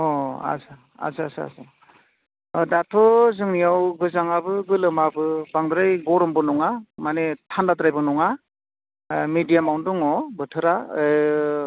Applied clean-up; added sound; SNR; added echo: none; none; none; none.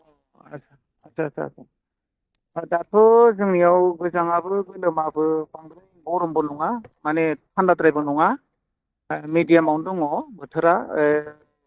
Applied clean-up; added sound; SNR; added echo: neural mask model DeepFilterNet 3.